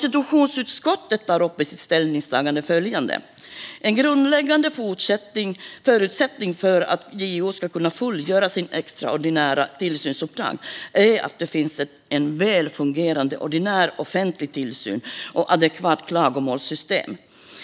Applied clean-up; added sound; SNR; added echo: none; none; none; none.